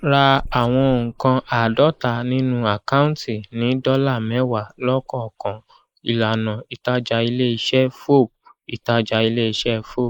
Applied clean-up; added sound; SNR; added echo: neural mask model Resemble Enhance denoiser.